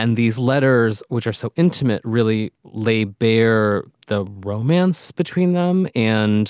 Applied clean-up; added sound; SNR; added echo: none; none; none; none.